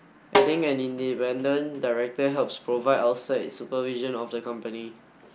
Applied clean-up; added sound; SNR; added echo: none; Snare drum; 0 dB; none.